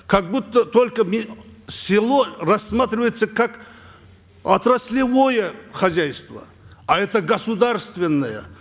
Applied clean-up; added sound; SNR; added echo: none; none; none; none.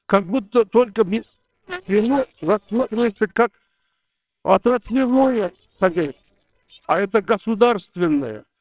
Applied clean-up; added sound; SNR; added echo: neural separator model SepFormer WHAMR!.